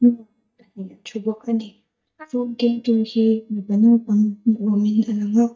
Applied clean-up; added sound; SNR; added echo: neural mask model DeepFilterNet 3.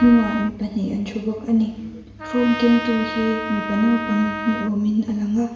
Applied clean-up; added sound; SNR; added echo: none; Trumpet; 10 dB; reverberation time 0.9 s.